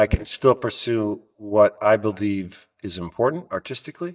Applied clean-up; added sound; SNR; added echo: neural mask model DeepFilterNet 3.